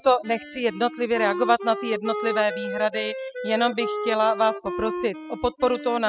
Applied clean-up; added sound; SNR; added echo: classical method spectral subtraction.